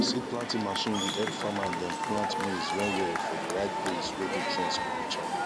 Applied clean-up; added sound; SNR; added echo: none; Crowd / Cheering; -2 dB; none.